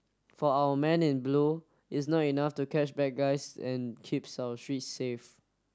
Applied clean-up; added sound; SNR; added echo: none; none; none; none.